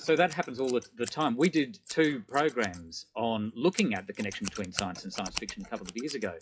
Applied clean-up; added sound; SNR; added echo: classical method WPE with log-MMSE.